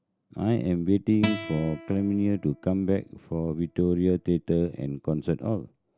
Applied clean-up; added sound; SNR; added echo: none; Acoustic guitar; 12 dB; none.